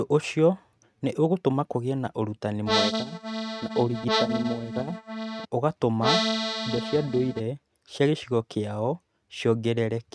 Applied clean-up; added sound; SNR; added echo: neural mask model RNNoise.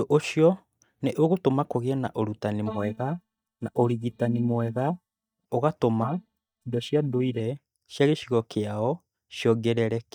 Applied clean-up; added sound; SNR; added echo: neural mask model DeepFilterNet 3.